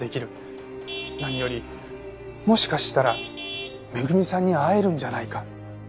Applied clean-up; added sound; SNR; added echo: none; Traffic noise, roadway noise / Vehicle horn, car horn, honking; 14 dB; none.